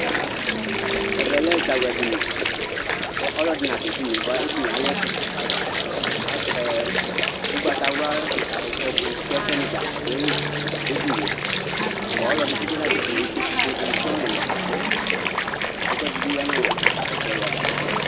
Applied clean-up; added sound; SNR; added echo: none; Water; -5 dB; none.